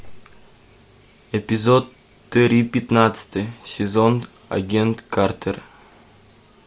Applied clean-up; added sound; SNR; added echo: none; none; none; none.